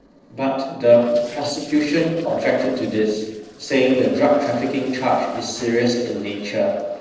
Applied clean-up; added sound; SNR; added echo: neural separator model SepFormer DNS4.